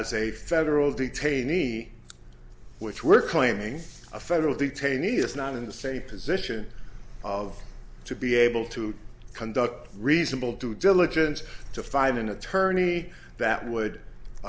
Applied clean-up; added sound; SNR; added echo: none; none; none; none.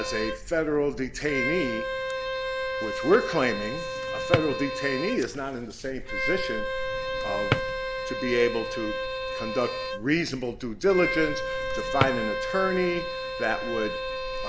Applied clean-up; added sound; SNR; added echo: none; Bowed string instrument + Drawer open or close; 3 dB; none.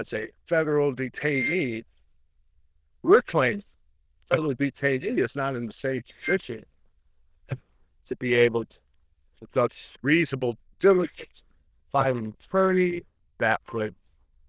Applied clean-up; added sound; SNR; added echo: neural diffusion model UNIVERSE++.